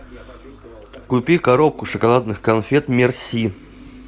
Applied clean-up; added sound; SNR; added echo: none; none; none; none.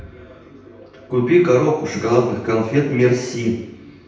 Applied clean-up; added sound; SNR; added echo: none; none; none; reverberation time 0.8 s.